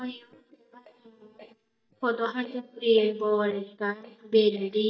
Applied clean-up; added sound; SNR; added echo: neural mask model DeepFilterNet 3.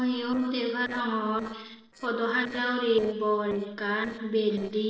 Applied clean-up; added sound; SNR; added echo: neural separator model SepFormer DNS4.